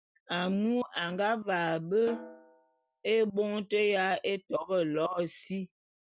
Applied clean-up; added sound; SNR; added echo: none; Snare drum; 17 dB; none.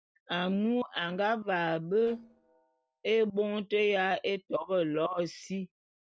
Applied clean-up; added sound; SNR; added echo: neural separator model SepFormer DNS4.